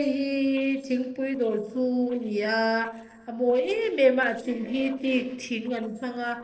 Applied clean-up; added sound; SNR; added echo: neural separator model SepFormer DNS4.